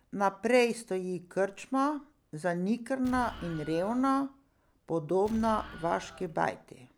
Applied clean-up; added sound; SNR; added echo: none; Explosion; 15 dB; none.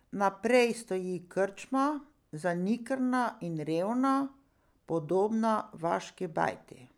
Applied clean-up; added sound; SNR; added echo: none; none; none; none.